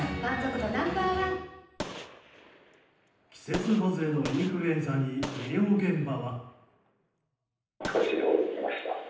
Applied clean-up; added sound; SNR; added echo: none; Gunshot, gunfire; 14 dB; reverberation time 0.9 s.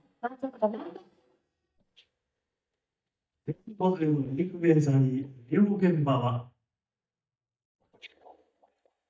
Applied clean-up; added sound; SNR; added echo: neural mask model DeepFilterNet 3.